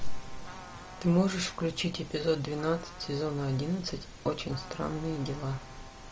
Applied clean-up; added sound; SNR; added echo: none; Brass instrument + Trumpet; 19 dB; none.